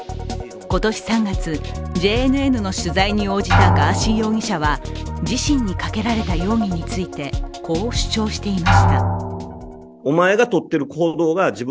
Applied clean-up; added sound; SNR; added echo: none; Drum; 4 dB; none.